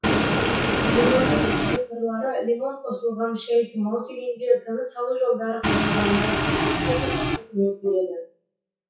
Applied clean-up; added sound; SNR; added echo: classical method WPE with log-MMSE.